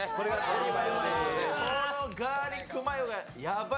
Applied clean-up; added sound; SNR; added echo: none; none; none; none.